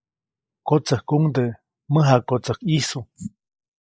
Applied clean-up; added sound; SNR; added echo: neural mask model Resemble Enhance denoiser.